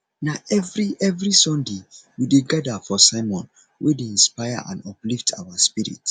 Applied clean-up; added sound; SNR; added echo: none; none; none; none.